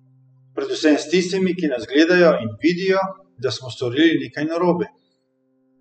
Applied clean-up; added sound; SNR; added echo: classical method spectral subtraction.